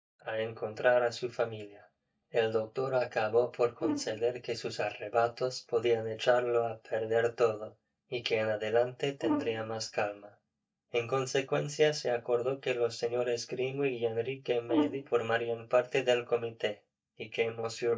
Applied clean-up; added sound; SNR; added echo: neural mask model DeepFilterNet 3.